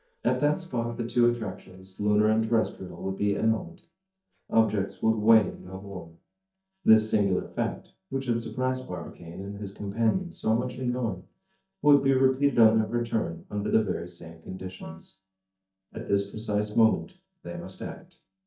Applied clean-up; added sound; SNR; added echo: neural mask model DeepFilterNet 3.